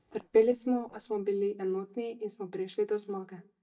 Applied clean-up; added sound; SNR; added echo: neural mask model DeepFilterNet 3.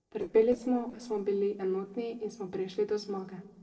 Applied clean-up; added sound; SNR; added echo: neural separator model SepFormer DNS4.